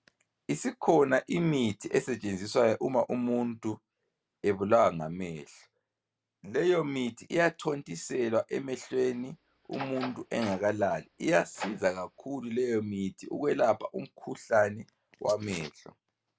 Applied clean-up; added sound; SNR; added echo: none; Door; 15 dB; none.